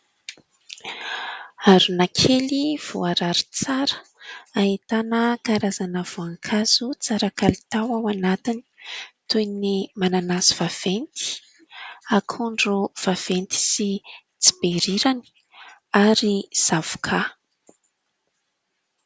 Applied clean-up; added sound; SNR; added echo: none; none; none; none.